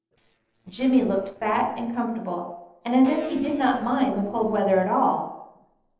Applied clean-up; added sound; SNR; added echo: neural separator model SepFormer DNS4.